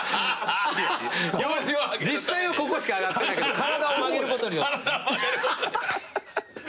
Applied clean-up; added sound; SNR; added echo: none; none; none; none.